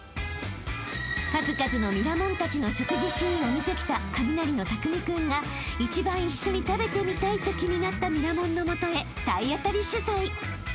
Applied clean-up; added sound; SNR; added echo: none; none; none; none.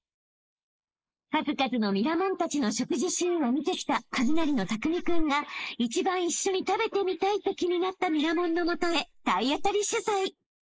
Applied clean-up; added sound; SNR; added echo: neural mask model Resemble Enhance denoiser.